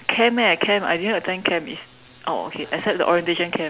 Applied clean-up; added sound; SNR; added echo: none; none; none; none.